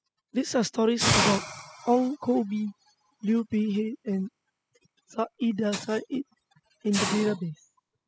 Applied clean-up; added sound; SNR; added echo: classical method spectral subtraction.